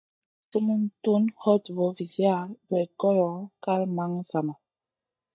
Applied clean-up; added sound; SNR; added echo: neural mask model DeepFilterNet 3.